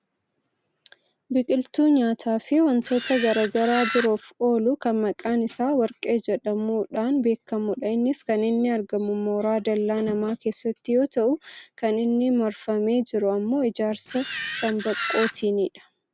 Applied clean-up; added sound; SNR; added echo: none; Camera; 4 dB; none.